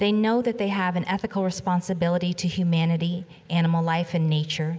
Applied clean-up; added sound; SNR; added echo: none; none; none; none.